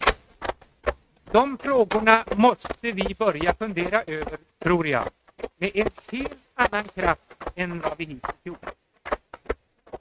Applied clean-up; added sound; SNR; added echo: neural mask model RNNoise.